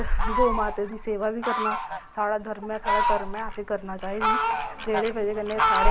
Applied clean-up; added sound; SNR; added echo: none; Fowl; -3 dB; none.